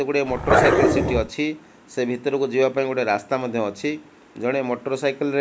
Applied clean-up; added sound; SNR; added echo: none; Growling; -4 dB; none.